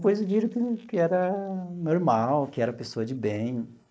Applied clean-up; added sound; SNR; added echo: neural mask model Resemble Enhance denoiser.